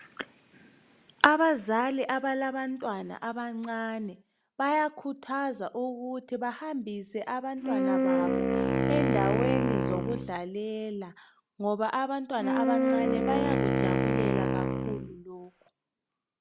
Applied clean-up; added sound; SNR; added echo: none; Wind instrument, woodwind instrument; -4 dB; none.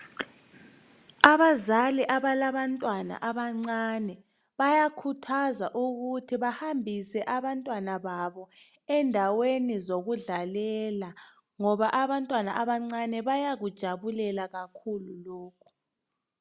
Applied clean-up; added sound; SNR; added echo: none; none; none; none.